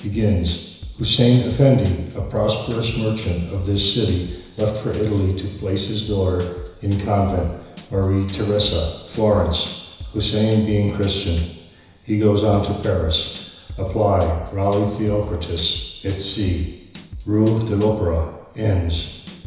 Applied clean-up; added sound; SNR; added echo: none; Drum / Drum kit; 17 dB; reverberation time 1.0 s.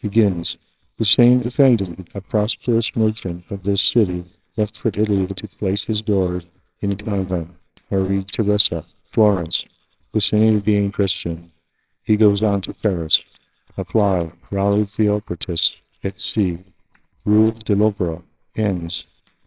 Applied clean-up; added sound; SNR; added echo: neural separator model SepFormer WHAMR!.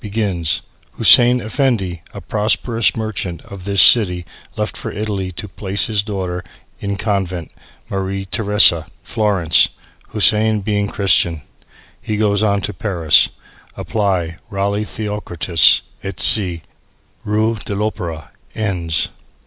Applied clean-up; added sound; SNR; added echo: none; none; none; none.